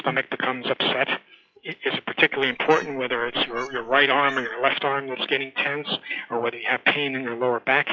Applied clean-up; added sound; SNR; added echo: classical method log-MMSE.